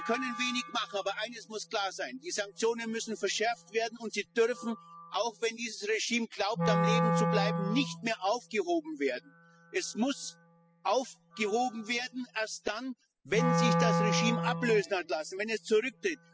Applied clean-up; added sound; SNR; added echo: classical method spectral subtraction.